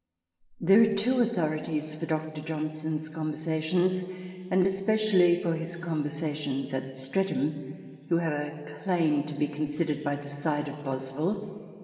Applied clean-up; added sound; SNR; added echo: none; none; none; reverberation time 2.8 s.